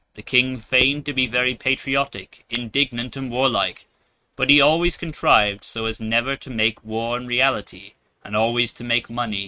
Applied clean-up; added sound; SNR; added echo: neural mask model RNNoise.